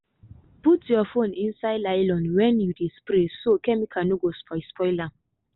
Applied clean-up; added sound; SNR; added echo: none; none; none; none.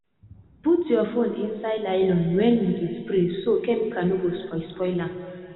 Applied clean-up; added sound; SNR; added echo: none; none; none; reverberation time 2.2 s.